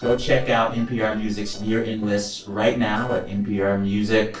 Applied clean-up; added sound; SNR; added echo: neural separator model SepFormer DNS4.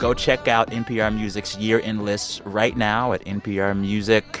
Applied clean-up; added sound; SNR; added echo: none; none; none; none.